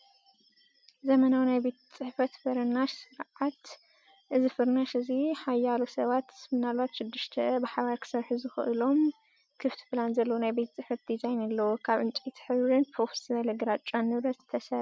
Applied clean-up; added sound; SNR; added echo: none; none; none; none.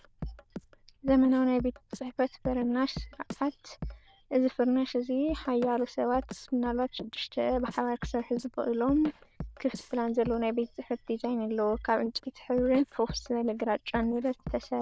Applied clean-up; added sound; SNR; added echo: neural diffusion model UNIVERSE++.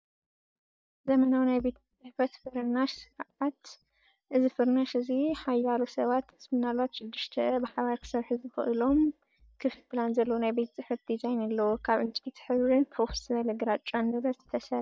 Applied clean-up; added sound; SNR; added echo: neural mask model DeepFilterNet 3.